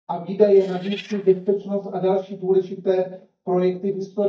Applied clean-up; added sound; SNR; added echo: neural mask model DeepFilterNet 3.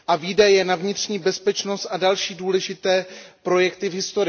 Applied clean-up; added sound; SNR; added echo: none; none; none; none.